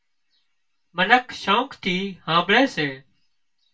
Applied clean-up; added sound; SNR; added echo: none; none; none; reverberation time 0.2 s.